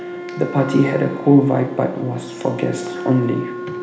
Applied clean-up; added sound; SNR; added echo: none; Wind instrument, woodwind instrument; 11 dB; reverberation time 1.1 s.